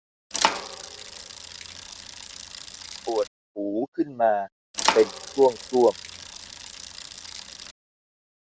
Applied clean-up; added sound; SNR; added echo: none; Bicycle; 4 dB; none.